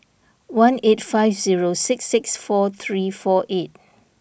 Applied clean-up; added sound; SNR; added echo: none; none; none; none.